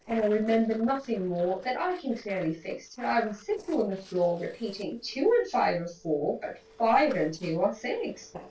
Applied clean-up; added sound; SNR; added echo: neural separator model SepFormer DNS4.